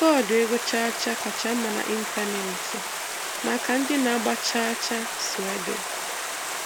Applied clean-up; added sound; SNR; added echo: none; Stream; 4 dB; none.